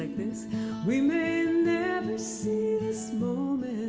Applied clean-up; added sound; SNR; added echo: none; none; none; none.